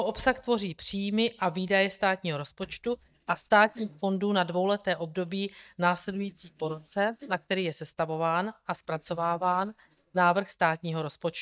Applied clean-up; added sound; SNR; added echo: neural mask model DeepFilterNet 3.